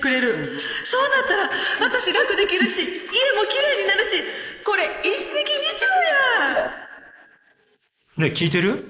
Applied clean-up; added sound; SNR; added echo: neural mask model Resemble Enhance denoiser.